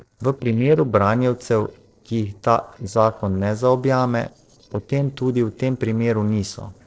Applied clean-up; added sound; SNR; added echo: neural separator model SepFormer DNS4.